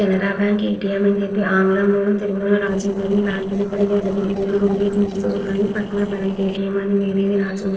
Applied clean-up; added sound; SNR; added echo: neural separator model SepFormer DNS4.